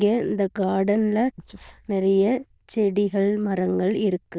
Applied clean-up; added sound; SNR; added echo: neural diffusion model UNIVERSE++.